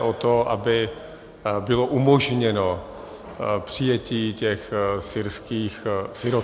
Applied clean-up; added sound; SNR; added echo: none; none; none; none.